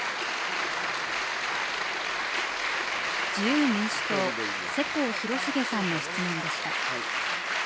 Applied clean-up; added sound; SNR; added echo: none; none; none; none.